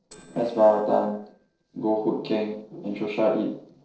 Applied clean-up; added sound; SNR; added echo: neural separator model SepFormer DNS4.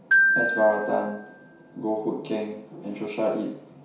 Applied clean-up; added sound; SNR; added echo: none; Glockenspiel; -1 dB; reverberation time 0.6 s.